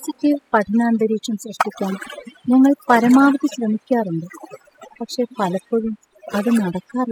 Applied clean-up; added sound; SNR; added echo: classical method spectral subtraction.